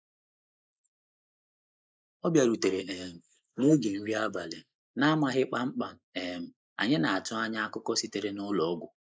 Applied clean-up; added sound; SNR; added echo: neural mask model Resemble Enhance denoiser.